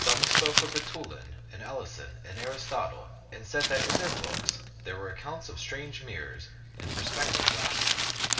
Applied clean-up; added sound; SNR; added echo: none; Crumpling, crinkling; -5 dB; reverberation time 2.7 s.